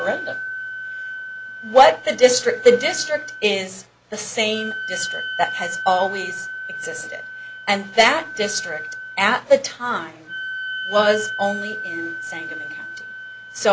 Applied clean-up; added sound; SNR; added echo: none; Wind instrument, woodwind instrument; 10 dB; none.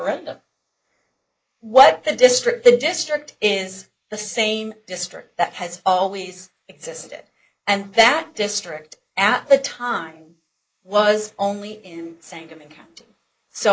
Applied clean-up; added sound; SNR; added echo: neural mask model Resemble Enhance denoiser.